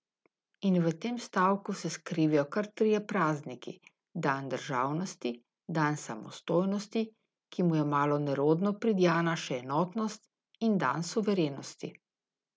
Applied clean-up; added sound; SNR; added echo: none; none; none; none.